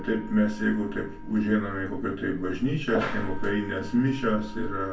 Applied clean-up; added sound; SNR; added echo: none; Wind instrument, woodwind instrument; 20 dB; reverberation time 0.2 s.